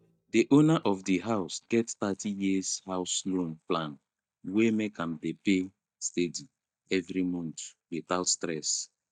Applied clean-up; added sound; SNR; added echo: neural mask model DeepFilterNet 3.